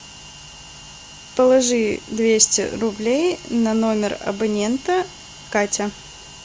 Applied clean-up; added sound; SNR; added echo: none; none; none; none.